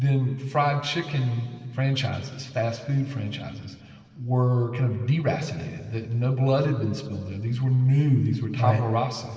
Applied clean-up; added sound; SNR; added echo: none; none; none; reverberation time 2.1 s.